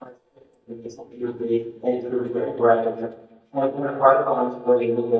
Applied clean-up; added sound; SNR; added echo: neural mask model DeepFilterNet 3.